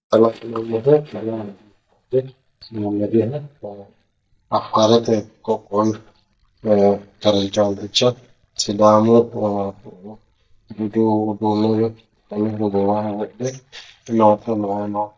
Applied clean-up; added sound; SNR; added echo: neural mask model DeepFilterNet 3.